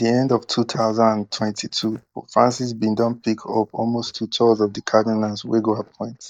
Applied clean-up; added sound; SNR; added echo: neural mask model DeepFilterNet 3.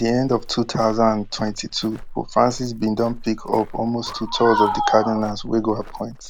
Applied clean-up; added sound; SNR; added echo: none; Walk, footsteps; 15 dB; none.